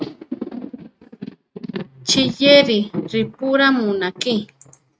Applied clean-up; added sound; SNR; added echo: neural mask model RNNoise.